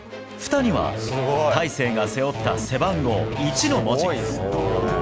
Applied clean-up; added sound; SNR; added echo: none; Electric guitar / Bass guitar; 6 dB; none.